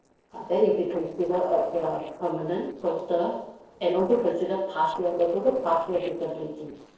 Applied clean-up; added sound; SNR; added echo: neural separator model SepFormer DNS4.